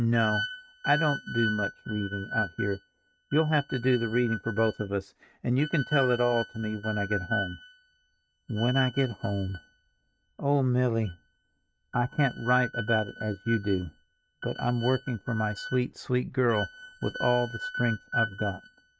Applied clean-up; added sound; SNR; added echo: neural mask model RNNoise.